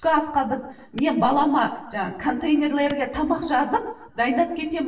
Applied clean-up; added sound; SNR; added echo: none; Clapping; 18 dB; reverberation time 0.8 s.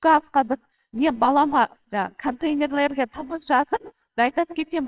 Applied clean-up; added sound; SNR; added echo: neural separator model SepFormer WHAMR!.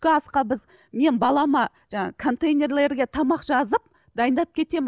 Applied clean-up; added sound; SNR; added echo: none; none; none; none.